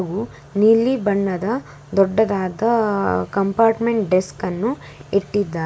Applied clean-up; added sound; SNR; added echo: none; none; none; none.